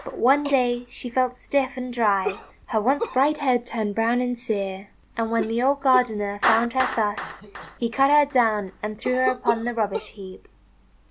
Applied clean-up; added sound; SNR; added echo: none; Cough + Clapping; 10 dB; none.